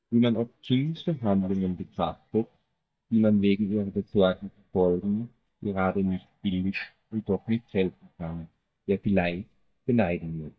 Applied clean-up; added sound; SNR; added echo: neural mask model DeepFilterNet 3.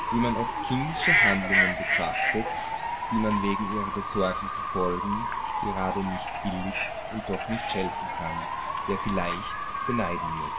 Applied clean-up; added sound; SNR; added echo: none; Bird / Fowl; -2 dB; reverberation time 0.7 s.